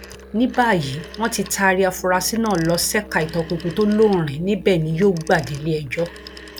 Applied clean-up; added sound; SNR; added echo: none; Musical instrument + Telephone; 17 dB; none.